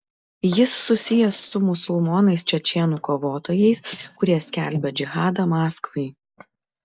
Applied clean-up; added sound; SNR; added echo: neural mask model DeepFilterNet 3.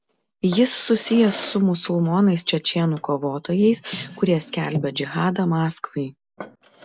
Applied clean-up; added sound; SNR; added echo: none; Drawer open or close; 18 dB; none.